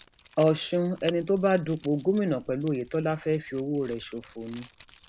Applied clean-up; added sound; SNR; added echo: none; Keys jangling; 17 dB; none.